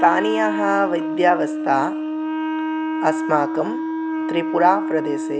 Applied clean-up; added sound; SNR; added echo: none; Wind instrument, woodwind instrument; 2 dB; none.